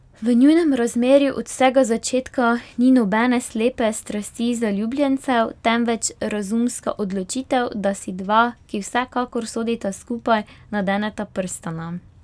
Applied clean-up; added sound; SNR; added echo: none; none; none; none.